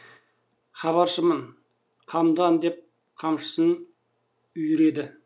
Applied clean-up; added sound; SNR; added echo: none; none; none; none.